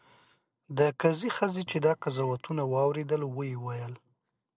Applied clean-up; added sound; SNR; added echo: neural separator model SepFormer DNS4.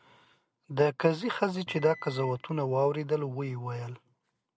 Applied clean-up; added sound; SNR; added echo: none; Microwave oven; 18 dB; none.